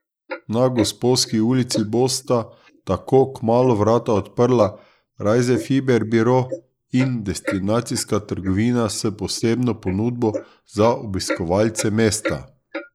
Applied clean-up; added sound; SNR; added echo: neural mask model Resemble Enhance denoiser.